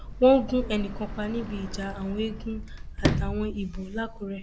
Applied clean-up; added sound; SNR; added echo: none; Sliding door; 5 dB; none.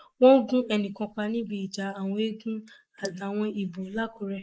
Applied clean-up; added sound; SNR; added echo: neural mask model Resemble Enhance denoiser.